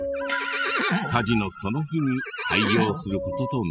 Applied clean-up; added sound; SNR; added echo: classical method spectral subtraction.